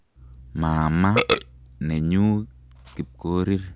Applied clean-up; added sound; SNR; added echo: none; Burping, eructation; 7 dB; none.